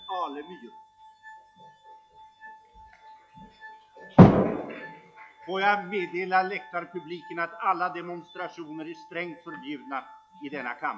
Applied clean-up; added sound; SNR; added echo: classical method log-MMSE.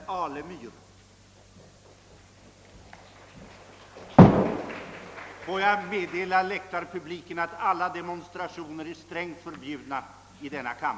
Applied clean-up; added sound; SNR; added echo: none; none; none; none.